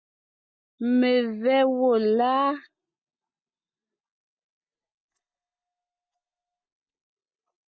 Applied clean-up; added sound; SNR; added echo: neural mask model DeepFilterNet 3.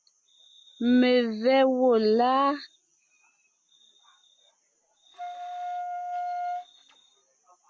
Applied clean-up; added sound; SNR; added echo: none; Wind instrument, woodwind instrument; 7 dB; none.